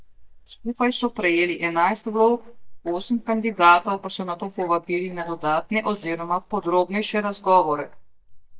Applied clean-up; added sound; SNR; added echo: neural mask model DeepFilterNet 3.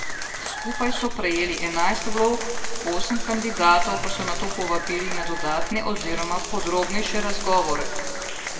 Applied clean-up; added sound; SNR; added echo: none; Applause; 9 dB; reverberation time 2.1 s.